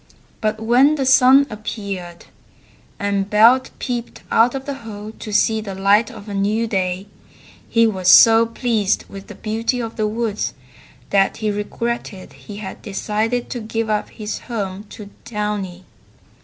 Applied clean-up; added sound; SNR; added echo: none; none; none; none.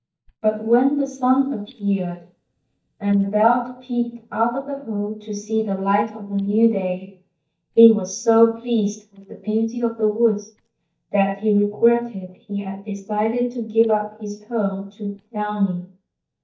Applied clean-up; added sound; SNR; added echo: neural mask model DeepFilterNet 3.